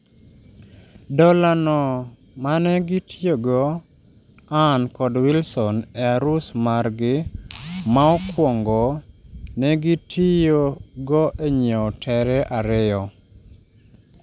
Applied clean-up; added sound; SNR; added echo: none; none; none; none.